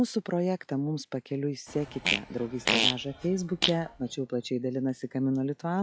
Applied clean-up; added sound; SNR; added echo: classical method log-MMSE.